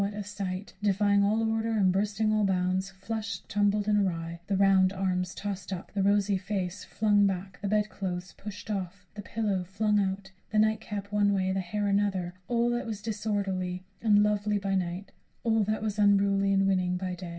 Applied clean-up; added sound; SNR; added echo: none; none; none; reverberation time 0.2 s.